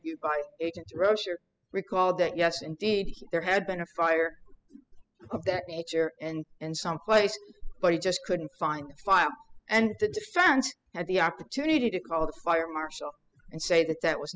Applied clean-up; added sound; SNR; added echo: classical method spectral subtraction.